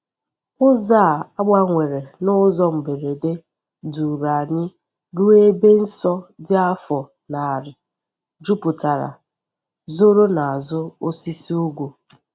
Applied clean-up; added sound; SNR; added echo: none; none; none; none.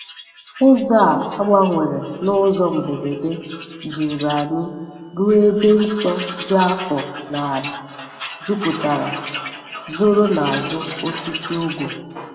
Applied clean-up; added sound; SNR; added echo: none; Tools; 14 dB; reverberation time 1.6 s.